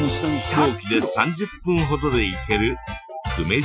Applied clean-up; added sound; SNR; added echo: classical method Wiener filter.